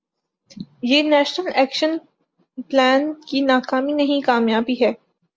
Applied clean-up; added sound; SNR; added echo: none; none; none; none.